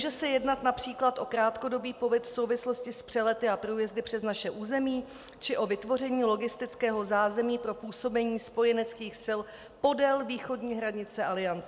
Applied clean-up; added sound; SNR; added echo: none; none; none; none.